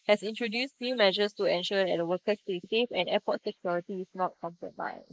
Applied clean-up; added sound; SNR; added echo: neural mask model Resemble Enhance denoiser.